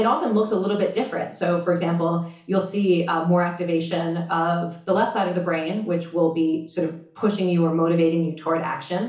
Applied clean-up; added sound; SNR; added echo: none; none; none; reverberation time 0.7 s.